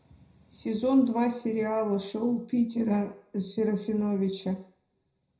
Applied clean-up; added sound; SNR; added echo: none; none; none; reverberation time 0.5 s.